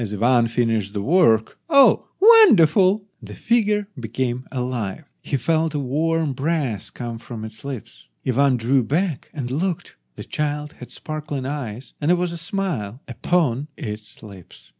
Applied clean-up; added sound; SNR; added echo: none; none; none; none.